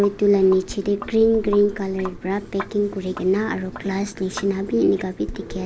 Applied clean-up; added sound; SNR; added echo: none; Sink (filling or washing); 16 dB; none.